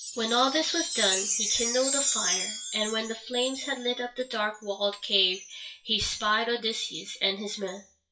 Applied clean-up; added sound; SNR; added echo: classical method WPE with log-MMSE.